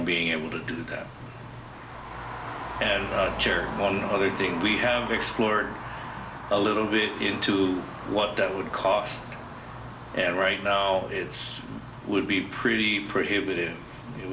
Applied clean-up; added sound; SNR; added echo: none; Traffic noise, roadway noise; 11 dB; reverberation time 0.4 s.